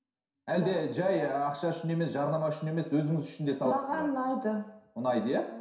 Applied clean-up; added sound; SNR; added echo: none; none; none; reverberation time 0.7 s.